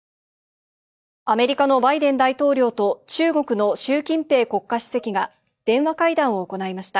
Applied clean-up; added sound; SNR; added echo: neural mask model DeepFilterNet 3.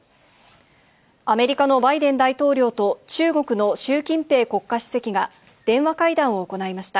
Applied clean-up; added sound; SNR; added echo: none; none; none; none.